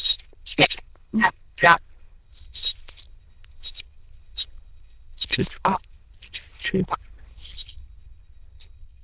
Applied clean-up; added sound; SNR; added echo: neural diffusion model UNIVERSE++.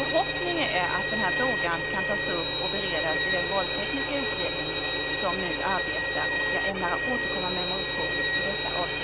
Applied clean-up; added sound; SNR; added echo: none; Bowed string instrument; -4 dB; none.